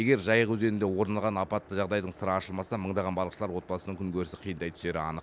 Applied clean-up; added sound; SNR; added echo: none; none; none; none.